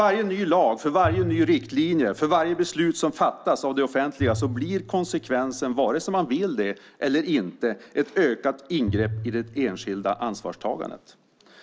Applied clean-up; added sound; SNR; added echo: none; Bowed string instrument; 10 dB; none.